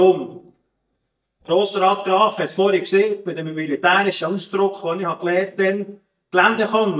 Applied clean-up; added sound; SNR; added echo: neural mask model DeepFilterNet 3.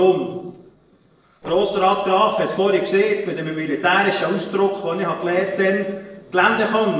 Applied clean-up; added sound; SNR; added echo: neural separator model SepFormer DNS4.